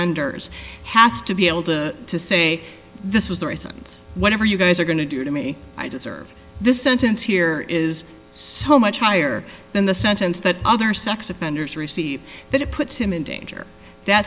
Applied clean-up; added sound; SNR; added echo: none; none; none; none.